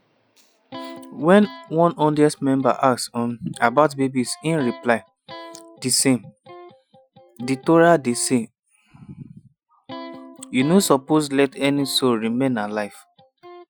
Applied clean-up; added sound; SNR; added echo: classical method Wiener filter.